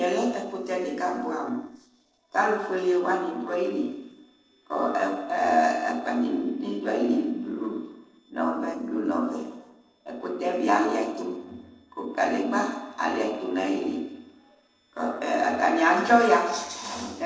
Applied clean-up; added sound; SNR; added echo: neural separator model SepFormer DNS4.